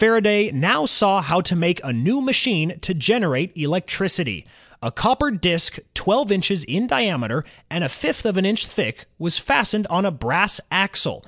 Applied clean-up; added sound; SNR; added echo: none; none; none; none.